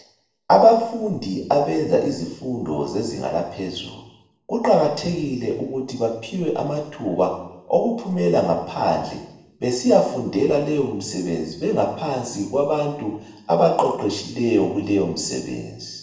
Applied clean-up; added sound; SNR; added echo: none; none; none; reverberation time 0.8 s.